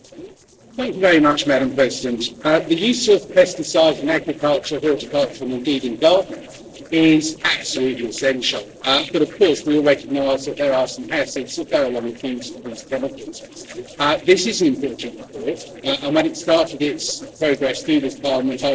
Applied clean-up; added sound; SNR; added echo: neural separator model SepFormer DNS4.